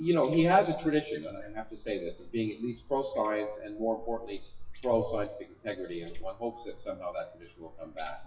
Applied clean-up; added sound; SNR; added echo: classical method WPE with log-MMSE.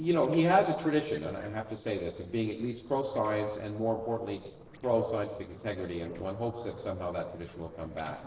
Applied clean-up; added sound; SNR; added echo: neural separator model SepFormer DNS4.